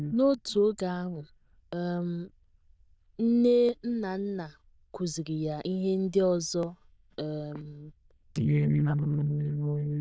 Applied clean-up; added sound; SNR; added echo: neural diffusion model UNIVERSE++.